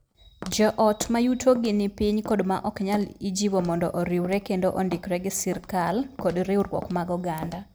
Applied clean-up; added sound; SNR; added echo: none; Walk, footsteps; 19 dB; none.